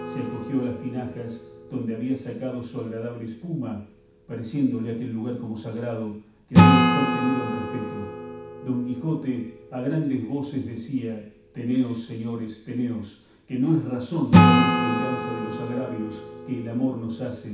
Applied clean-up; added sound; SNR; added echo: none; Acoustic guitar / Strum; -2 dB; reverberation time 0.7 s.